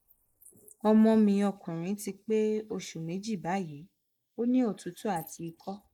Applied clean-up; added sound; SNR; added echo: neural mask model Resemble Enhance denoiser.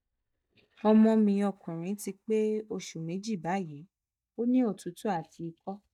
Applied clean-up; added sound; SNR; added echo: neural mask model DeepFilterNet 3.